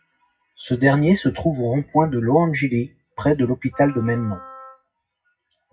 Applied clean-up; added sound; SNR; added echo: classical method WPE with log-MMSE.